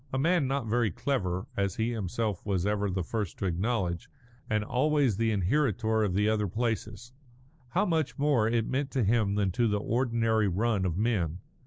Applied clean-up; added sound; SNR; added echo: none; none; none; none.